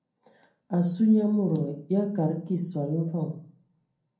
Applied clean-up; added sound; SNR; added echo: none; none; none; reverberation time 0.6 s.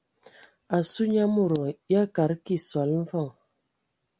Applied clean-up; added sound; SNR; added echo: none; none; none; none.